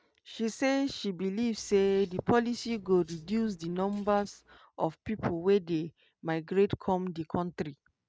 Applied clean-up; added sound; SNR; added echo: neural mask model RNNoise.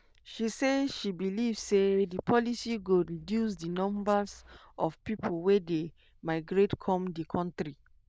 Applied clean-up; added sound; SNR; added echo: neural diffusion model UNIVERSE++.